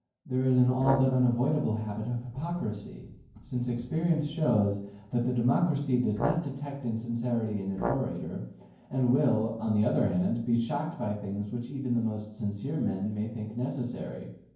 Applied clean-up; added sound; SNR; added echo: none; Brass instrument; 8 dB; reverberation time 0.9 s.